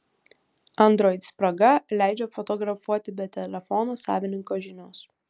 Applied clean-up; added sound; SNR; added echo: none; none; none; none.